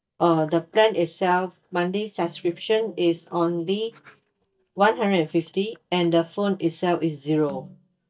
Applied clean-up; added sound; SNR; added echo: neural mask model DeepFilterNet 3.